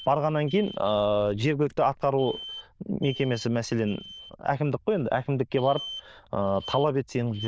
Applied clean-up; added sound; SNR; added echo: neural diffusion model UNIVERSE++.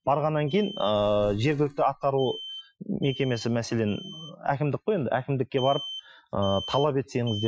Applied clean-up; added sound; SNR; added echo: classical method Wiener filter.